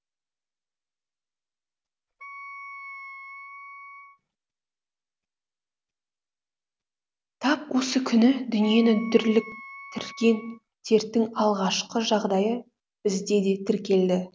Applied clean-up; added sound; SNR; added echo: none; Wind instrument, woodwind instrument; 15 dB; none.